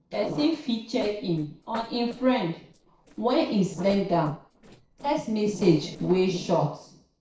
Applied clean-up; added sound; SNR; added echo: neural separator model SepFormer DNS4.